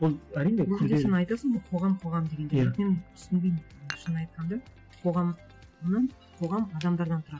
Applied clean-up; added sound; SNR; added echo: none; Dishes, pots, and pans; 17 dB; none.